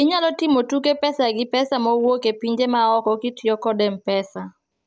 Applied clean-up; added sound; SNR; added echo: none; none; none; none.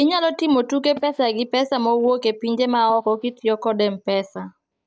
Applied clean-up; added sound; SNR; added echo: neural mask model DeepFilterNet 3.